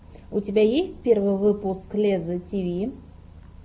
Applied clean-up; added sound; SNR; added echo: none; none; none; none.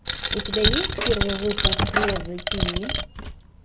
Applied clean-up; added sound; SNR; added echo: none; Coin (dropping); -4 dB; none.